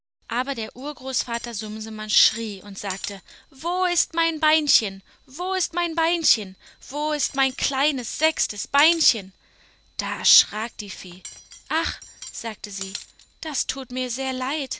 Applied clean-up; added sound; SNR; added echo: none; Cutlery, silverware; 17 dB; none.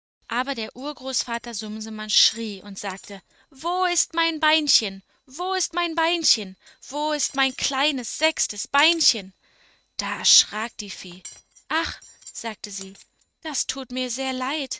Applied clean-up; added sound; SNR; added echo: neural mask model RNNoise.